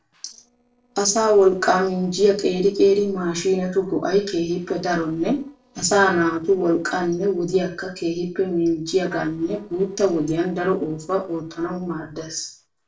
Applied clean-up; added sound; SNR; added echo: neural separator model SepFormer DNS4.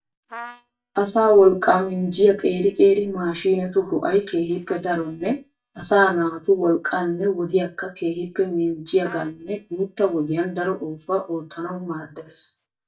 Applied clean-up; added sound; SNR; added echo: neural mask model DeepFilterNet 3.